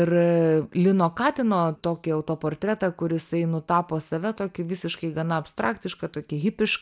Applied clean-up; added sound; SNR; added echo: none; none; none; none.